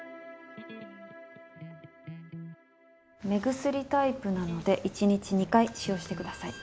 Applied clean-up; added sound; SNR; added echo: none; Electric guitar; 16 dB; none.